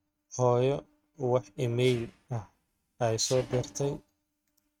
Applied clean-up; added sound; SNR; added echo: neural mask model RNNoise.